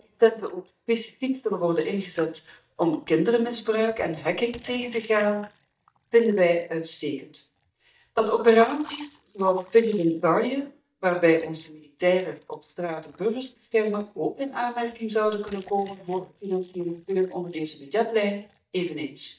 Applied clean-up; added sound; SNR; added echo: neural mask model DeepFilterNet 3.